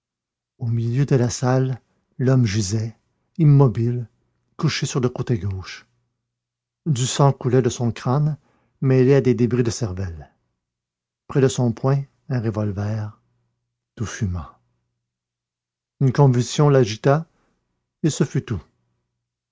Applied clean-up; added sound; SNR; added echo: none; none; none; none.